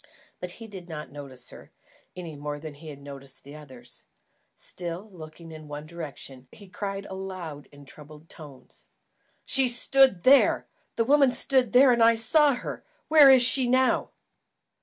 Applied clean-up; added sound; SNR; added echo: none; none; none; none.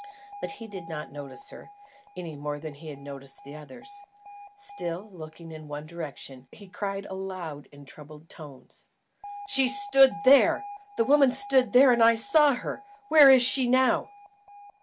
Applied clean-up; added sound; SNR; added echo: none; Alarm; 19 dB; none.